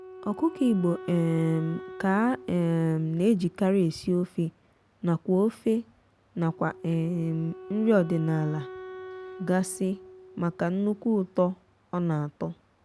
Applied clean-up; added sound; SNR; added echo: none; Wind instrument, woodwind instrument; 18 dB; none.